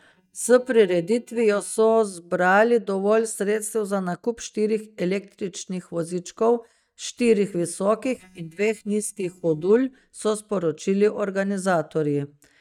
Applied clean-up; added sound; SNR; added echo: neural mask model DeepFilterNet 3.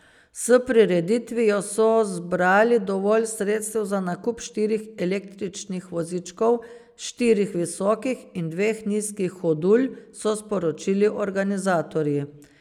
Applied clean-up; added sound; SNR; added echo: none; none; none; none.